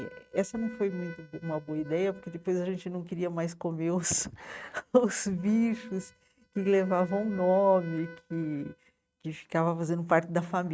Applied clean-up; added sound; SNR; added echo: neural mask model RNNoise.